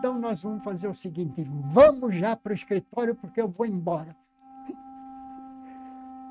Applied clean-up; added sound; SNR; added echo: neural mask model RNNoise.